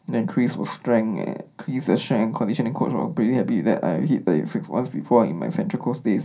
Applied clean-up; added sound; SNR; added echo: none; none; none; reverberation time 0.3 s.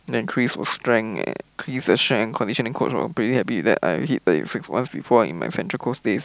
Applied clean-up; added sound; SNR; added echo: none; none; none; none.